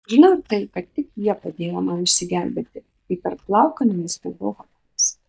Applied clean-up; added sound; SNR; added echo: neural mask model DeepFilterNet 3.